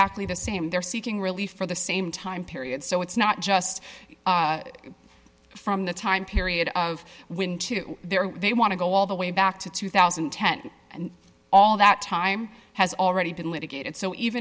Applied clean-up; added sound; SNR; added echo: none; none; none; none.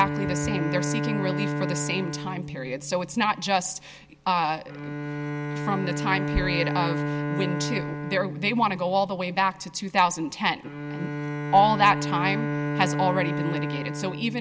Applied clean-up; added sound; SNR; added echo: none; Bowed string instrument; 3 dB; none.